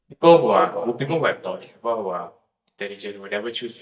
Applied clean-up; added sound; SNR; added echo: neural mask model DeepFilterNet 3.